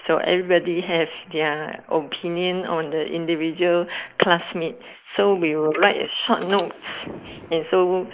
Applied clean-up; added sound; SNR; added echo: neural mask model Resemble Enhance denoiser.